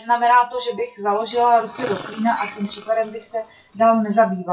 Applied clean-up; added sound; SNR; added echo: classical method WPE with log-MMSE.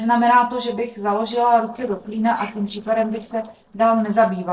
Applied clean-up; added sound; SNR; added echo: neural separator model SepFormer DNS4.